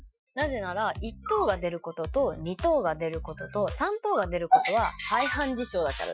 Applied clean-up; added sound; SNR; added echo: classical method Wiener filter.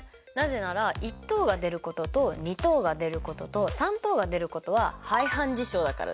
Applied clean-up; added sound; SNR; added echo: none; none; none; none.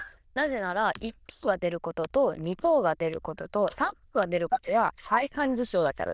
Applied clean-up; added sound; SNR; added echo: neural diffusion model UNIVERSE++.